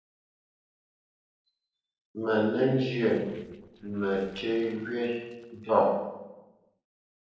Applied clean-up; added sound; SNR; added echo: neural separator model SepFormer DNS4.